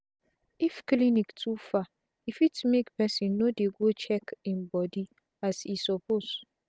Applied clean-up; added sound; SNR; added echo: none; none; none; none.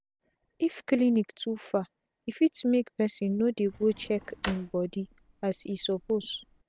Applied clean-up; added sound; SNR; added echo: none; Drawer open or close; 16 dB; none.